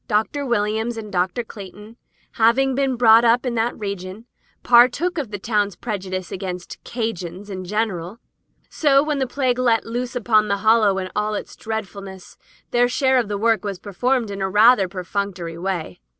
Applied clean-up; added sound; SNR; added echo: none; none; none; none.